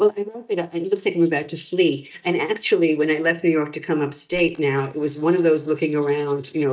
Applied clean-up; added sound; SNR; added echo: neural mask model DeepFilterNet 3.